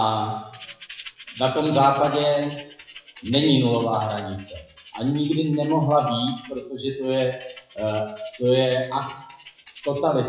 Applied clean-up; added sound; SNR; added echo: classical method WPE with log-MMSE.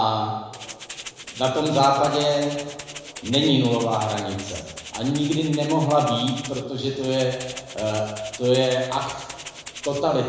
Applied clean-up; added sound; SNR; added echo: none; Rattle (instrument); 14 dB; reverberation time 1.0 s.